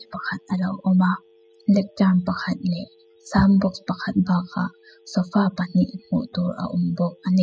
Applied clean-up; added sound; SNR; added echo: classical method spectral subtraction.